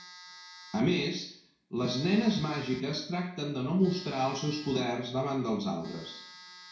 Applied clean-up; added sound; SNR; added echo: none; Telephone; 19 dB; reverberation time 0.6 s.